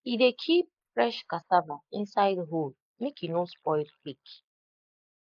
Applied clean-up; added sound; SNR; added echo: neural mask model Resemble Enhance denoiser.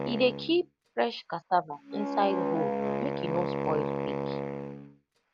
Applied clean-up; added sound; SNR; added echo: none; Wind instrument, woodwind instrument; 2 dB; none.